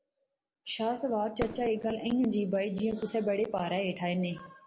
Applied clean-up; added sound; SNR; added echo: none; Fireworks; 14 dB; none.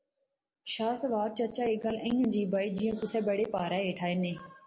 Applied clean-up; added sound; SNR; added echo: none; none; none; none.